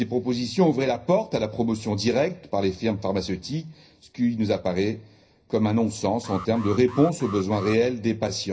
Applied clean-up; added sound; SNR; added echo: none; Alarm; 14 dB; reverberation time 0.4 s.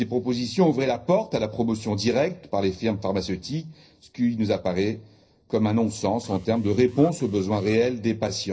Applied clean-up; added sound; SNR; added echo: neural separator model SepFormer DNS4.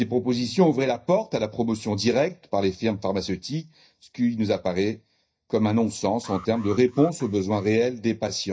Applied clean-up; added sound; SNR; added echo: neural mask model DeepFilterNet 3.